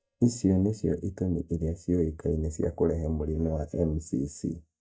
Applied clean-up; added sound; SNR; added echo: neural mask model DeepFilterNet 3.